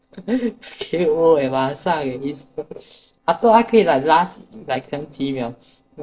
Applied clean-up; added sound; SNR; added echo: neural separator model SepFormer DNS4.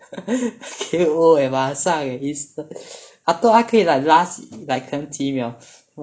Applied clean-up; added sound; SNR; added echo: none; none; none; none.